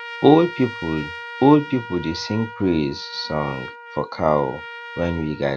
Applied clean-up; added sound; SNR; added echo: none; Trumpet; 14 dB; none.